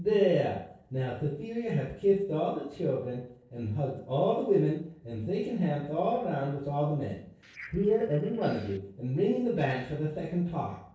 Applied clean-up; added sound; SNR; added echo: neural separator model SepFormer DNS4.